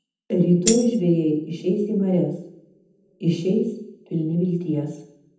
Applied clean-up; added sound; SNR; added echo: none; Tambourine; 4 dB; reverberation time 0.8 s.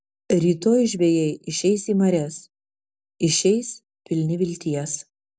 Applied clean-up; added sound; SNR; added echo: none; none; none; none.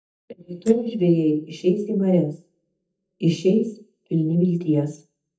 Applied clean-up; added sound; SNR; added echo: neural mask model DeepFilterNet 3.